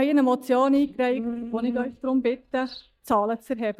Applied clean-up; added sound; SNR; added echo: neural mask model DeepFilterNet 3.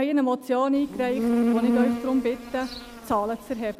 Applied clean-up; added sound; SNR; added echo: none; Insect; 2 dB; none.